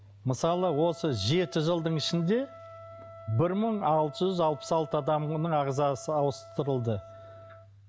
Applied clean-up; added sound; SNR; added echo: none; Trumpet; 19 dB; none.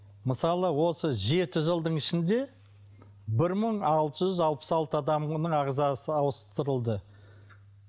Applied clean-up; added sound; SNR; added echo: none; none; none; none.